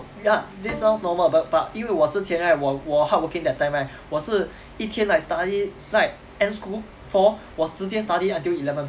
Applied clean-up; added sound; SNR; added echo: none; Bowed string instrument; 18 dB; none.